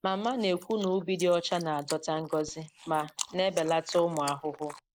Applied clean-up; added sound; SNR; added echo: neural mask model Resemble Enhance denoiser.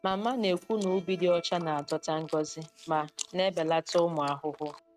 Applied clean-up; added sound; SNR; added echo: neural mask model RNNoise.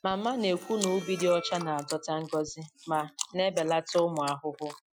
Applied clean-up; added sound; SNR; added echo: classical method Wiener filter.